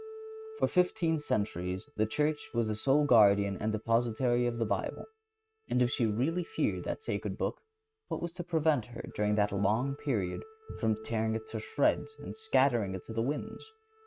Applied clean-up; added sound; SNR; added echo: neural mask model RNNoise.